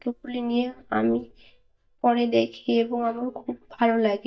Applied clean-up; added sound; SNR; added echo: neural mask model DeepFilterNet 3.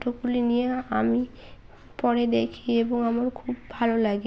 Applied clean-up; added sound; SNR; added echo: none; none; none; none.